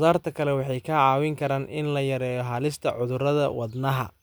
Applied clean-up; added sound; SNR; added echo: none; none; none; none.